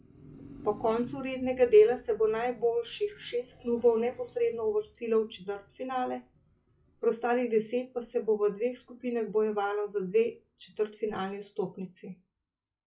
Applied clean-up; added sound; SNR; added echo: classical method log-MMSE.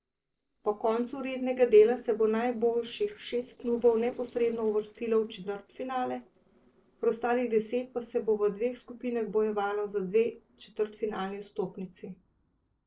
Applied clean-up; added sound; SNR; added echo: neural separator model SepFormer DNS4.